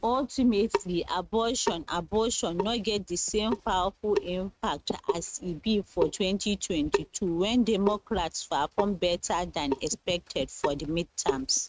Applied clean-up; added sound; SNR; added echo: neural mask model RNNoise.